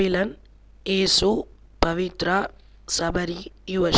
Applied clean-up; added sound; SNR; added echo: none; none; none; none.